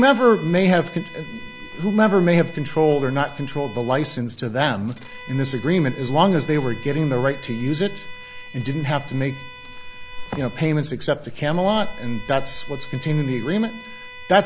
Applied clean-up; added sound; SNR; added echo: none; Bowed string instrument + Chirp, tweet; 12 dB; none.